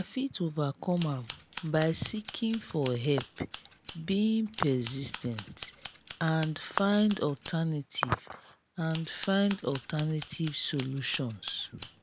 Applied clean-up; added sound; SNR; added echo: none; Scissors; 2 dB; none.